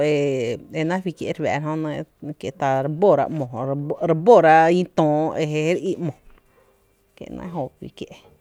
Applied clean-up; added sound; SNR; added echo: none; none; none; none.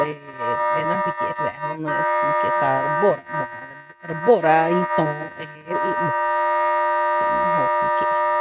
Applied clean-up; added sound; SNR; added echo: neural mask model RNNoise.